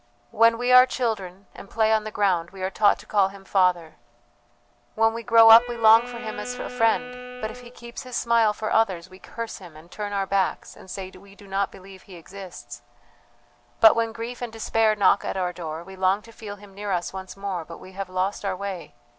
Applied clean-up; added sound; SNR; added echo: none; Wind instrument, woodwind instrument; 13 dB; none.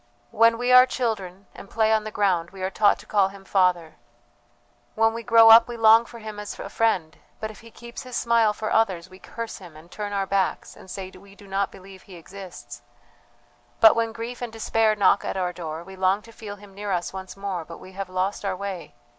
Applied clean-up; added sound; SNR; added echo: none; none; none; none.